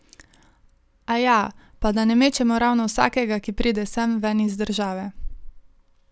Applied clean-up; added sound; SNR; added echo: none; none; none; none.